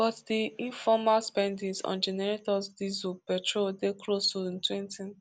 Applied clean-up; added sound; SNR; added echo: none; none; none; none.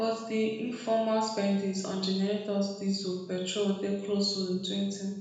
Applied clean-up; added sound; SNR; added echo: none; none; none; reverberation time 1.0 s.